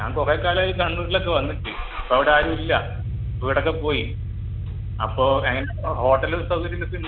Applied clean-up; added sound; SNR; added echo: none; Engine starting / Car; 5 dB; none.